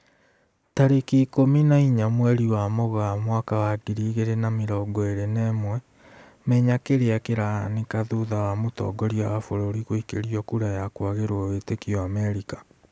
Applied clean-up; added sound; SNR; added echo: none; none; none; none.